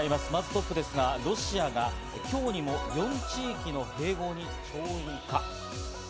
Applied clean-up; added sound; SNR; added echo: none; none; none; none.